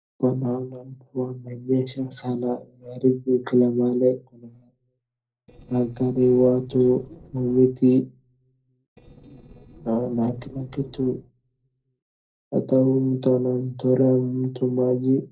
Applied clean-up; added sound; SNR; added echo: neural separator model SepFormer DNS4.